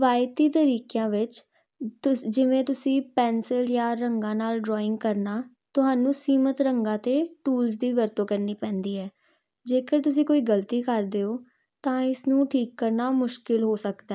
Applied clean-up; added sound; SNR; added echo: none; none; none; none.